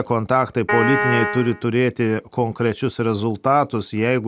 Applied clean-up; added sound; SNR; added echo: none; Piano; 1 dB; none.